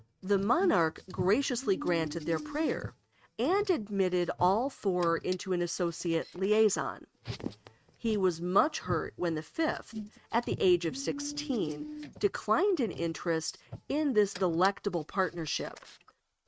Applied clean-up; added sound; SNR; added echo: neural mask model RNNoise.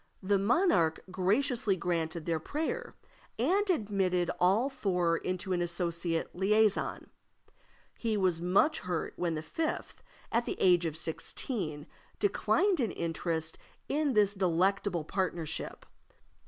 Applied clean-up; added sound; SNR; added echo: none; none; none; none.